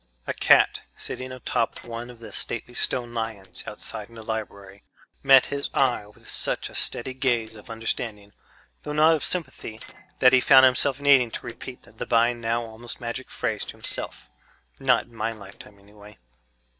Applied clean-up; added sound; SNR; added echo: neural separator model SepFormer DNS4.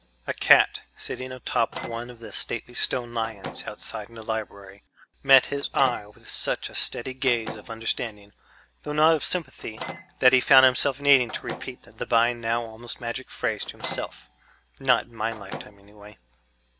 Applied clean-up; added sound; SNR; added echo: none; Microwave oven; 16 dB; none.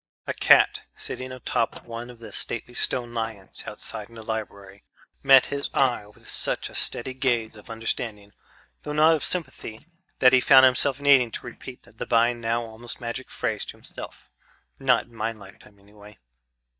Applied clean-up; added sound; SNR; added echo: neural mask model DeepFilterNet 3.